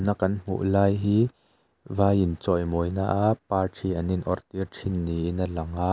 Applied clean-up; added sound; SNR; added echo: none; none; none; none.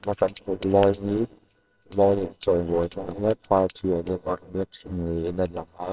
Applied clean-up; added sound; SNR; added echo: neural separator model SepFormer WHAMR!.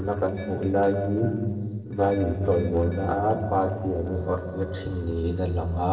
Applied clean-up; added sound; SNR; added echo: neural separator model SepFormer DNS4.